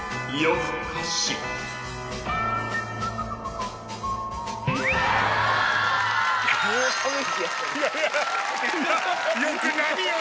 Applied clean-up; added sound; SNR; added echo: none; none; none; none.